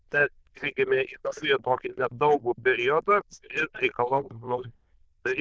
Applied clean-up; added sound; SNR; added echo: neural diffusion model UNIVERSE++.